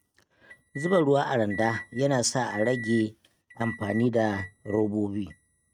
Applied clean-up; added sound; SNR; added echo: neural mask model RNNoise.